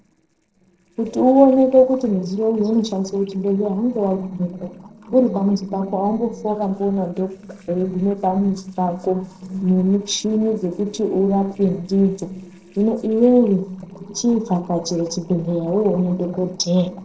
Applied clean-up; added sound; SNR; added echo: neural separator model SepFormer DNS4.